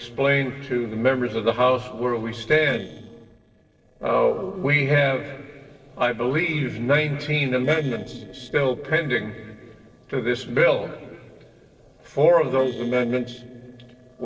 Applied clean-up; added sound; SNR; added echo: neural separator model SepFormer DNS4.